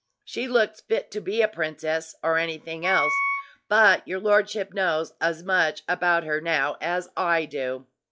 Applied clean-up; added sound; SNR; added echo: classical method log-MMSE.